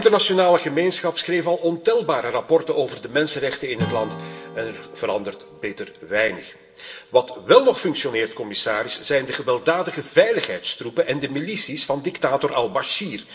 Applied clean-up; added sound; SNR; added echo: none; Strum; 19 dB; reverberation time 0.7 s.